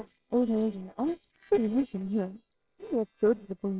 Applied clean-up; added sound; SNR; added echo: neural separator model SepFormer WHAMR!.